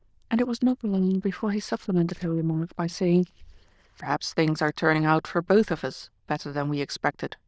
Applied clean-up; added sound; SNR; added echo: neural diffusion model UNIVERSE++.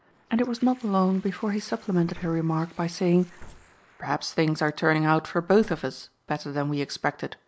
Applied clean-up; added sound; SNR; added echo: neural mask model Resemble Enhance denoiser.